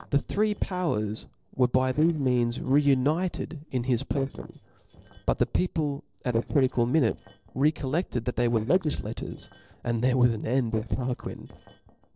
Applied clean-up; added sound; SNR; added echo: neural separator model SepFormer DNS4.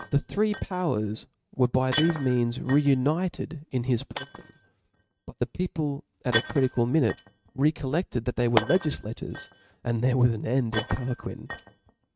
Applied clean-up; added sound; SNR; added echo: neural mask model RNNoise.